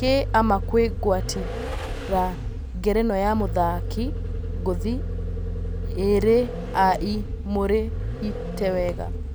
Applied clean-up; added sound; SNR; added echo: none; Vehicle; 4 dB; none.